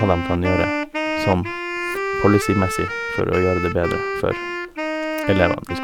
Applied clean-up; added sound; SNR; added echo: none; Wind instrument, woodwind instrument; 3 dB; none.